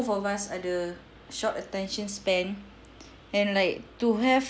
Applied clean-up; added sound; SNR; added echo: none; none; none; none.